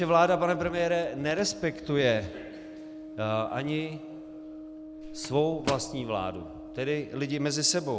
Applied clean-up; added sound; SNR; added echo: none; Microwave oven + Brass instrument; 12 dB; none.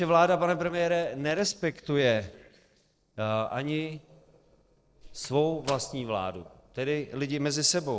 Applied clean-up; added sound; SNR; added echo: neural separator model SepFormer DNS4.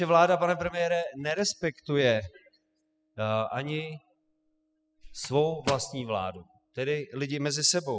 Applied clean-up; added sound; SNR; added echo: classical method spectral subtraction.